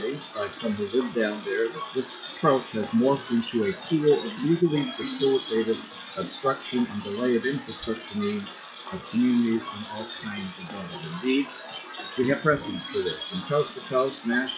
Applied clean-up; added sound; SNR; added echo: classical method WPE with log-MMSE.